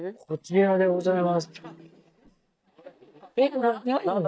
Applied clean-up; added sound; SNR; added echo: neural mask model DeepFilterNet 3.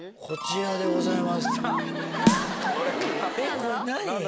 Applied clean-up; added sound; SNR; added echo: none; Snare drum; 3 dB; none.